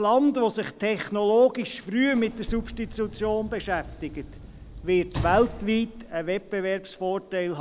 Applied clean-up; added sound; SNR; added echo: none; Sliding door / Slam; 14 dB; none.